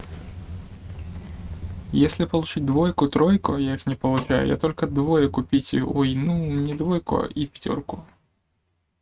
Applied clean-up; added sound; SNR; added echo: neural mask model RNNoise.